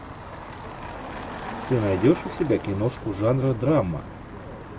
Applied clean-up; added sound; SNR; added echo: none; Motor vehicle (road); 12 dB; none.